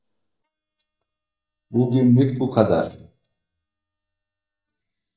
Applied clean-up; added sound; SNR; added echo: neural mask model DeepFilterNet 3.